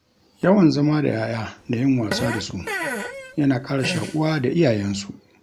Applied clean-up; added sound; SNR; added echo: none; Fart; 9 dB; none.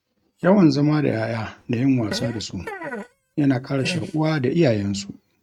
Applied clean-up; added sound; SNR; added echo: neural mask model RNNoise.